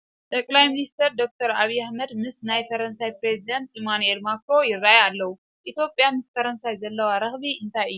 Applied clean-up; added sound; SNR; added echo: none; none; none; none.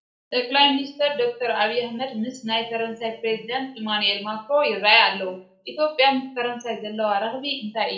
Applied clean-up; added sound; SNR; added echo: none; none; none; reverberation time 0.4 s.